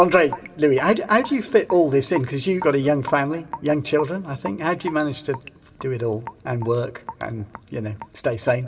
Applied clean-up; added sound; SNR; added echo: none; Raindrop / Drip; 17 dB; reverberation time 1.2 s.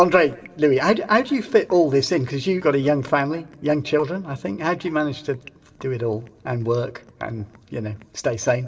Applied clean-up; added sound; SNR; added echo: neural separator model SepFormer DNS4.